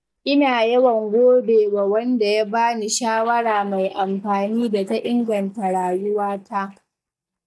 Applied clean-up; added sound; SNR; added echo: neural mask model DeepFilterNet 3.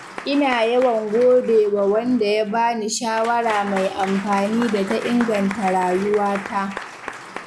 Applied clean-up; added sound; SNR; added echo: none; Applause / Crowd; 14 dB; none.